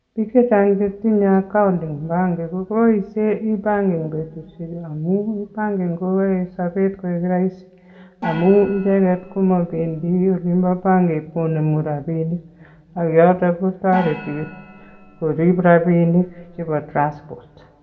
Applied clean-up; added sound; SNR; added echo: none; Gong; 16 dB; reverberation time 1.1 s.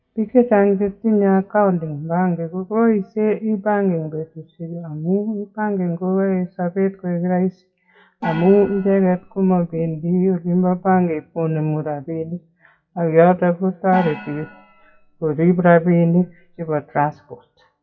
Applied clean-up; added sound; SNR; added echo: classical method WPE with log-MMSE.